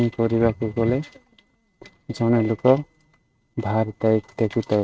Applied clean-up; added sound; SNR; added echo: neural mask model RNNoise.